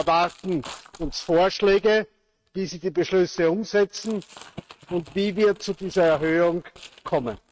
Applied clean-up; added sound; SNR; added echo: neural mask model RNNoise.